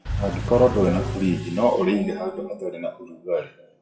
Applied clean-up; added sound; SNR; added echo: classical method WPE with log-MMSE.